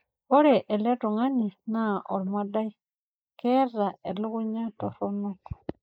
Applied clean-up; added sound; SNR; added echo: neural mask model Resemble Enhance denoiser.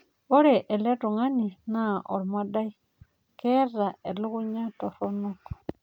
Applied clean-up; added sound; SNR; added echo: none; none; none; none.